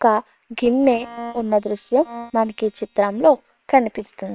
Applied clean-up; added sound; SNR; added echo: neural separator model SepFormer WHAM!.